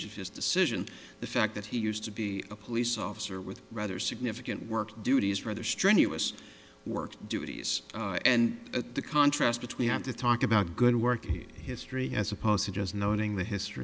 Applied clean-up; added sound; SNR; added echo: none; none; none; none.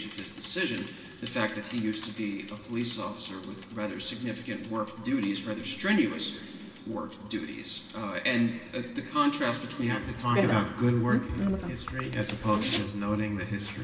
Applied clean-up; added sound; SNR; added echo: none; Bicycle; 7 dB; reverberation time 2.7 s.